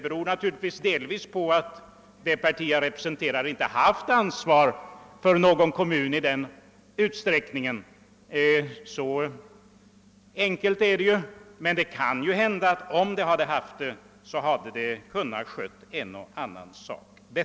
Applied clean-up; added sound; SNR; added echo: none; none; none; none.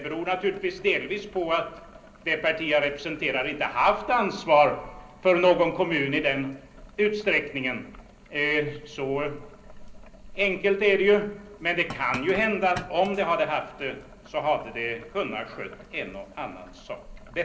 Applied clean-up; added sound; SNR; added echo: none; Boiling; 19 dB; reverberation time 0.5 s.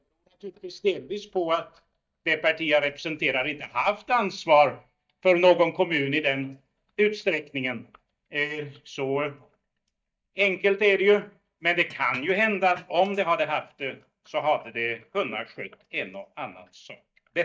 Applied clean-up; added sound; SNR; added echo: neural mask model DeepFilterNet 3.